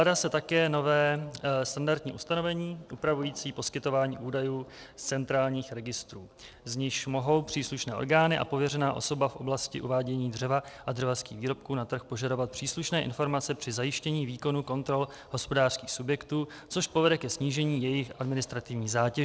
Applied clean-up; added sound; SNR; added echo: none; none; none; none.